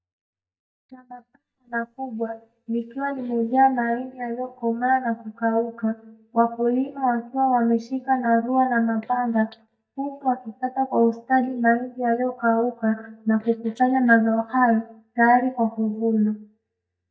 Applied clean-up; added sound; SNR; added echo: neural mask model DeepFilterNet 3.